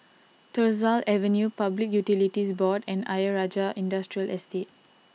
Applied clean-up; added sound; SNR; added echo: none; none; none; none.